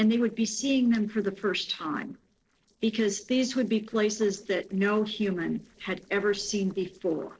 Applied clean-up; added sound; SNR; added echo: neural separator model SepFormer DNS4.